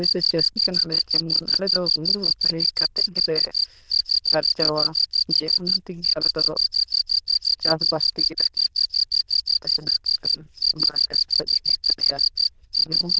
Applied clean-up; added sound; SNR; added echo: neural diffusion model UNIVERSE++.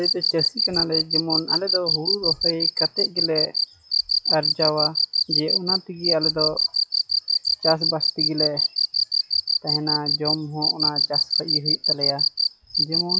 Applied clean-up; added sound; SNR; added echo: classical method log-MMSE.